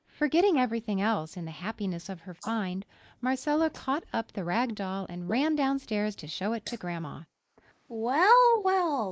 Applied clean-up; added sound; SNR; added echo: neural mask model Resemble Enhance denoiser.